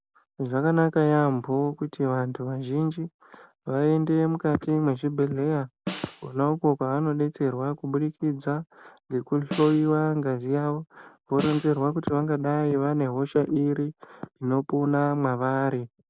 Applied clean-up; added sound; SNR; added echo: none; Snare drum; 14 dB; none.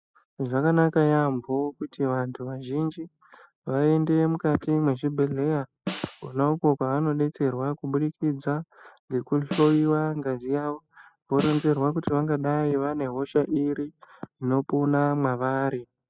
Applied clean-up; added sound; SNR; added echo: classical method spectral subtraction.